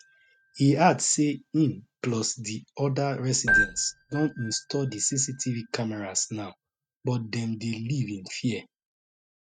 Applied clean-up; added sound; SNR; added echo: neural mask model RNNoise.